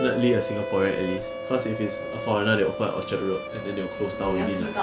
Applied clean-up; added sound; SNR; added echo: none; Mallet percussion + Bowed string instrument; 7 dB; none.